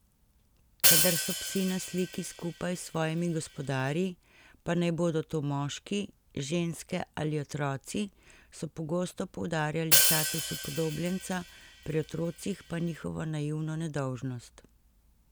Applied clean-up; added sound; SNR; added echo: none; Hi-hat; -3 dB; none.